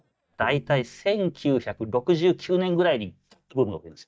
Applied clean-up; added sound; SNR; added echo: neural mask model DeepFilterNet 3.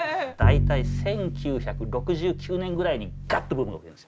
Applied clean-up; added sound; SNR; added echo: none; Bowed string instrument; -1 dB; none.